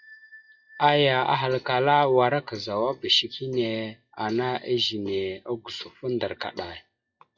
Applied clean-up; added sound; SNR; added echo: classical method WPE with log-MMSE.